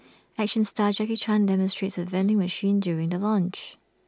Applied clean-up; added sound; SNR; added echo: none; none; none; none.